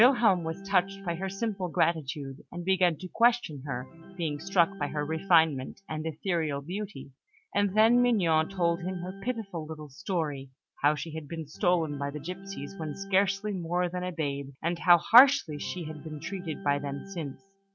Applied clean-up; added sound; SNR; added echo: none; Organ; 18 dB; none.